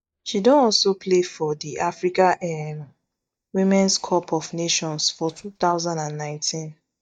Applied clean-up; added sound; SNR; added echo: neural mask model DeepFilterNet 3.